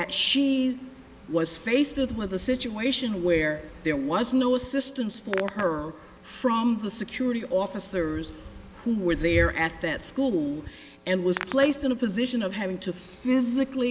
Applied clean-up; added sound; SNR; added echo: none; Hands; 18 dB; none.